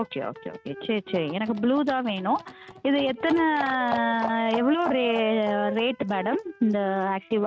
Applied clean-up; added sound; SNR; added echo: neural mask model RNNoise.